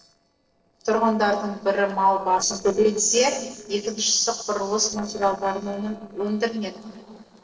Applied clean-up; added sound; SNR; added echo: neural separator model SepFormer DNS4.